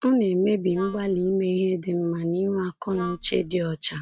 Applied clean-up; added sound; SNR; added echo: neural mask model DeepFilterNet 3.